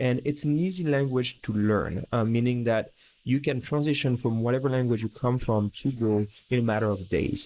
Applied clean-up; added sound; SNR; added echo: neural mask model Resemble Enhance denoiser.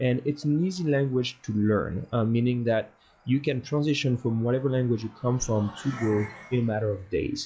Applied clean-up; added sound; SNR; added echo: classical method log-MMSE.